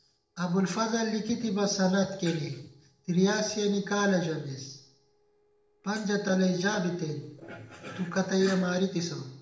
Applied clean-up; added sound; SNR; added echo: neural separator model SepFormer DNS4.